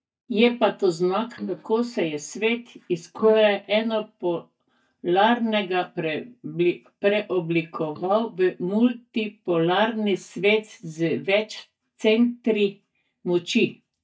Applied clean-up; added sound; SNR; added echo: neural mask model DeepFilterNet 3.